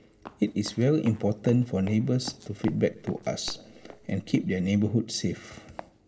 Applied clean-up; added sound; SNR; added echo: none; Run; 19 dB; reverberation time 0.4 s.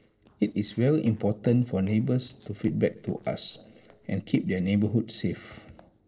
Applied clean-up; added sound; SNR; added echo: neural separator model SepFormer DNS4.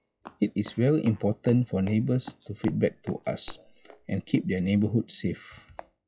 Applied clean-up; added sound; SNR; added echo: classical method WPE with log-MMSE.